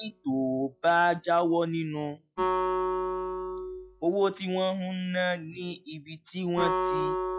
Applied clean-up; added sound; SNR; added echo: classical method log-MMSE.